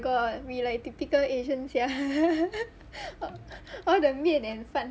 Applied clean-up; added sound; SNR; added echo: none; none; none; none.